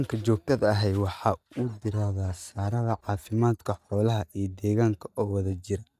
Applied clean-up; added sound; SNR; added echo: neural mask model DeepFilterNet 3.